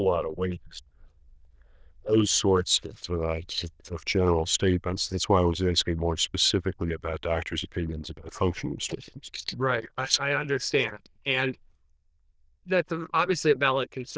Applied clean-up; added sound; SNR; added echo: neural diffusion model UNIVERSE++.